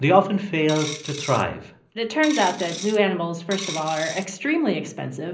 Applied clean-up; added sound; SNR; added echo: none; Coin (dropping); 12 dB; reverberation time 0.5 s.